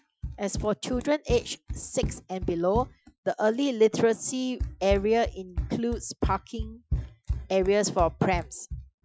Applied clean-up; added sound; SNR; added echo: classical method Wiener filter.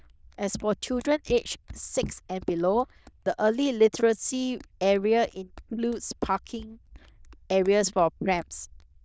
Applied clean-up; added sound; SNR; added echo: neural diffusion model UNIVERSE++.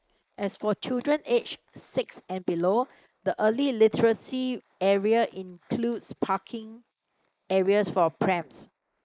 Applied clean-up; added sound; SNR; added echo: neural mask model Resemble Enhance denoiser.